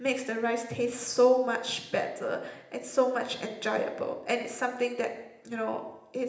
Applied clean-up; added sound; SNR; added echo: none; none; none; reverberation time 0.8 s.